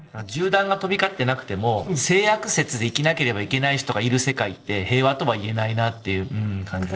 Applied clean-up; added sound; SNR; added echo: neural separator model SepFormer DNS4.